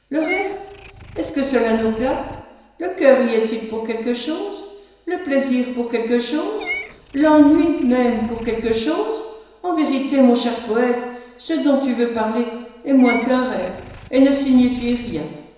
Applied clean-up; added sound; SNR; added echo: none; Meow / Purr; 18 dB; reverberation time 1.0 s.